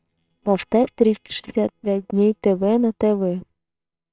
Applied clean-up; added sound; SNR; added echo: neural separator model SepFormer WHAMR!.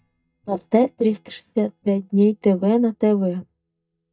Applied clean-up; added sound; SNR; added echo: neural mask model DeepFilterNet 3.